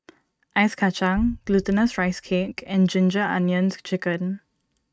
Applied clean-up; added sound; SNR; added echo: neural mask model RNNoise.